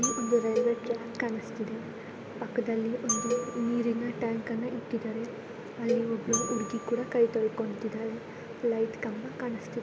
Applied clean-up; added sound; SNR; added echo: none; Glockenspiel + Cowbell; 7 dB; none.